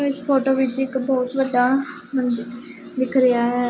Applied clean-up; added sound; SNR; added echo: none; none; none; none.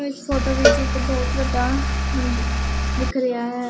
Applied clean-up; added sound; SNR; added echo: none; Engine + Cowbell; -4 dB; none.